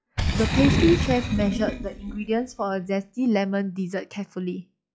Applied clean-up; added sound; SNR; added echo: classical method log-MMSE.